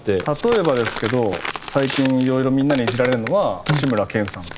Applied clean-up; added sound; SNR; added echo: none; Walk, footsteps; 10 dB; none.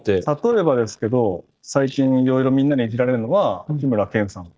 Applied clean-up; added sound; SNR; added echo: neural mask model DeepFilterNet 3.